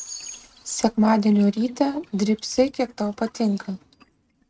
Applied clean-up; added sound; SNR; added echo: neural mask model RNNoise.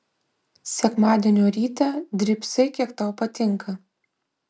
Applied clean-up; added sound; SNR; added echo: none; none; none; none.